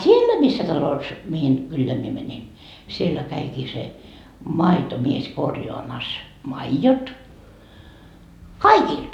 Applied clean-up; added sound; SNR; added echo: none; none; none; none.